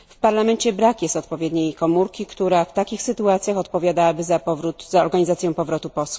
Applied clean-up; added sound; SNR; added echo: none; none; none; none.